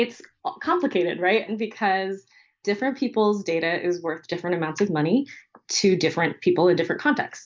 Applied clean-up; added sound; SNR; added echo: neural mask model Resemble Enhance denoiser.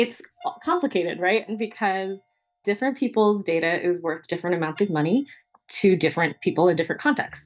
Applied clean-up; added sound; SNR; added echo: neural mask model DeepFilterNet 3.